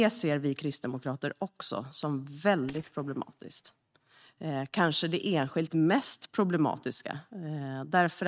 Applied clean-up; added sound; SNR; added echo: neural mask model RNNoise.